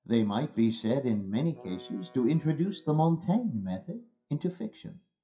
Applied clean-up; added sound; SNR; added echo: classical method WPE with log-MMSE.